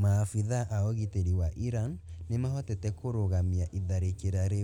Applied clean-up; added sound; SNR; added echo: none; none; none; none.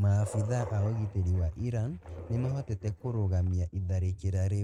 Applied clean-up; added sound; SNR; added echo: neural mask model RNNoise.